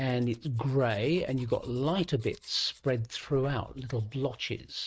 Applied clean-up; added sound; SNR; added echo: neural mask model RNNoise.